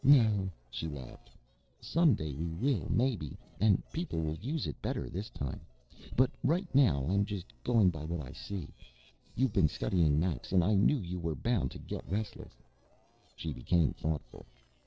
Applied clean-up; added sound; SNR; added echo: neural separator model SepFormer DNS4.